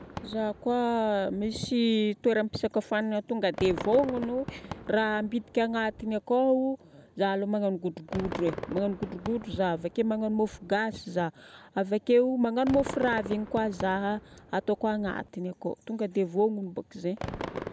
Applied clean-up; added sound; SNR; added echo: none; Fireworks; 14 dB; none.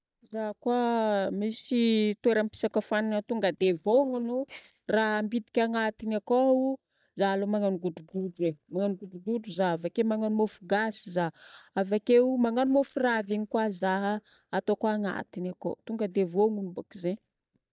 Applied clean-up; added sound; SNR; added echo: neural mask model DeepFilterNet 3.